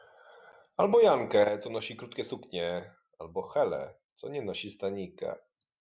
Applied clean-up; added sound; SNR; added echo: none; none; none; none.